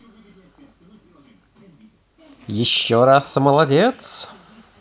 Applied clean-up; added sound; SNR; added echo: none; none; none; none.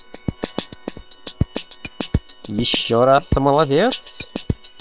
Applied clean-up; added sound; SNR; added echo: neural separator model SepFormer WHAM!.